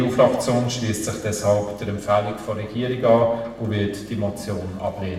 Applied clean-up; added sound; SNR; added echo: none; none; none; reverberation time 1.0 s.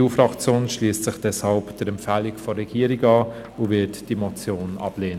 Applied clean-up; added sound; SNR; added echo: none; none; none; none.